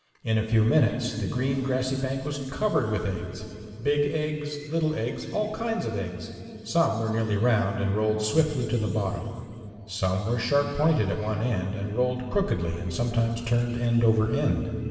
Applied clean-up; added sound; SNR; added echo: none; none; none; reverberation time 2.9 s.